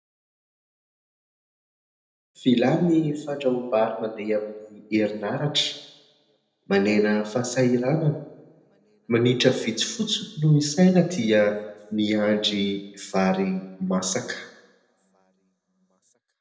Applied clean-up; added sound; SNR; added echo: none; none; none; reverberation time 0.8 s.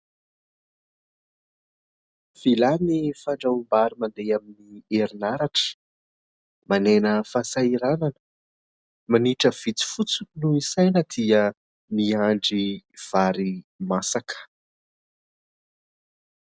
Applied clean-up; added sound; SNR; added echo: none; none; none; none.